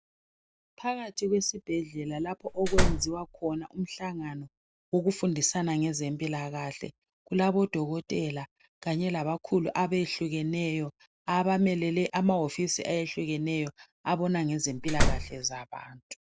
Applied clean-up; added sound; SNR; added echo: none; Slam; -4 dB; none.